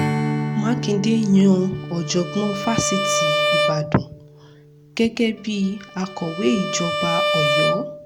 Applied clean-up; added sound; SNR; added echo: none; Strum + Bowed string instrument; 2 dB; none.